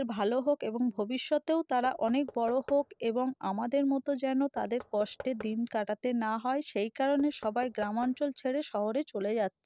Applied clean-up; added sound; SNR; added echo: neural separator model SepFormer DNS4.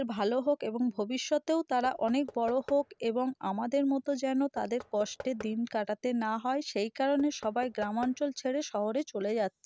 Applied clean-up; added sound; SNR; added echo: none; Knock / Wood; 20 dB; none.